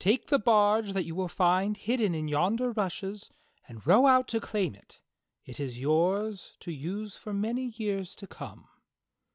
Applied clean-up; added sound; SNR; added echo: none; none; none; none.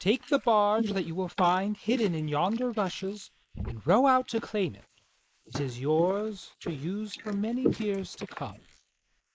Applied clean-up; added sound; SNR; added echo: neural mask model Resemble Enhance denoiser.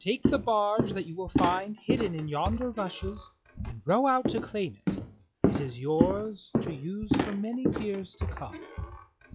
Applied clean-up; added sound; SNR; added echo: classical method log-MMSE.